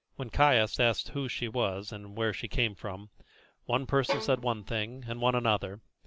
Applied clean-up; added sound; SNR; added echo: none; Bowed string instrument; 9 dB; none.